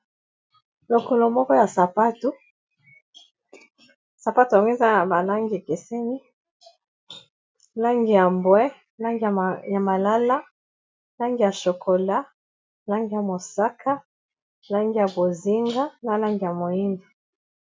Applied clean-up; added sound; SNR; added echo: none; none; none; none.